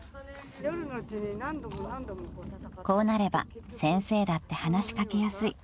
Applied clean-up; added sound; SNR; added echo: none; none; none; none.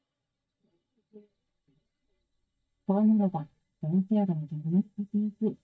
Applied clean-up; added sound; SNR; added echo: neural mask model DeepFilterNet 3.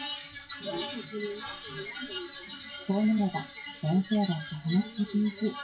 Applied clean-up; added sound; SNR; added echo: classical method WPE with log-MMSE.